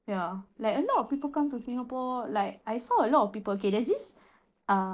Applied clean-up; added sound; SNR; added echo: neural separator model SepFormer DNS4.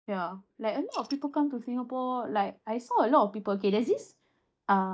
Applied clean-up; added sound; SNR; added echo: neural mask model DeepFilterNet 3.